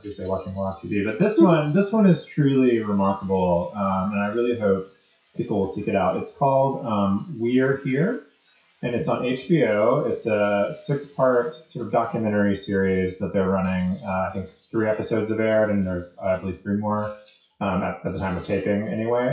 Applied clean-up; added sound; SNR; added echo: classical method WPE with log-MMSE.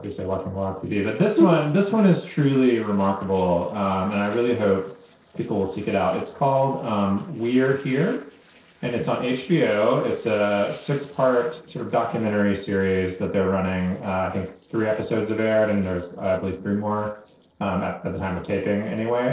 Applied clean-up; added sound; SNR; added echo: neural separator model SepFormer DNS4.